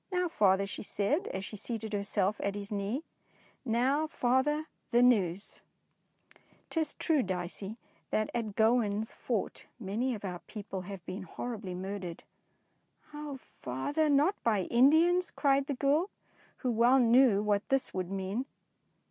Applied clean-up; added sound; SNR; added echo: none; none; none; none.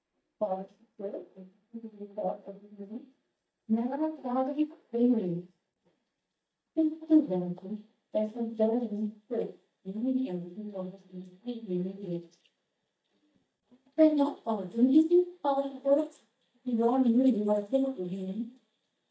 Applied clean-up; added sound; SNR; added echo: neural mask model DeepFilterNet 3.